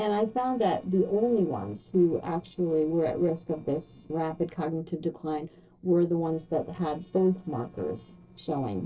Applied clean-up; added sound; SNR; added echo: neural separator model SepFormer DNS4.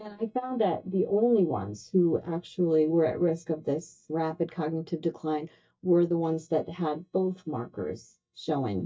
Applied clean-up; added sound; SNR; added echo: neural mask model DeepFilterNet 3.